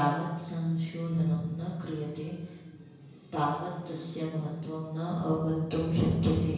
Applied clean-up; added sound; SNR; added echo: none; none; none; reverberation time 1.0 s.